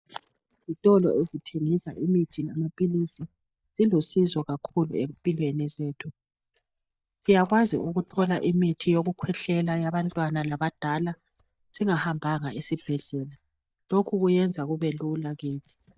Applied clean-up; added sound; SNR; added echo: neural mask model DeepFilterNet 3.